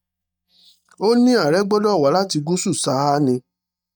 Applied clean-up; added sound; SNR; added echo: neural mask model DeepFilterNet 3.